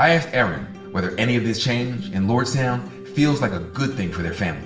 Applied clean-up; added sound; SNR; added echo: none; none; none; reverberation time 0.6 s.